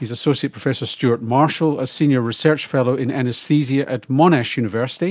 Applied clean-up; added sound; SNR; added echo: none; none; none; none.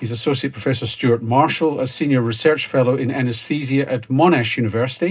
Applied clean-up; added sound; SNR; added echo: none; none; none; reverberation time 0.2 s.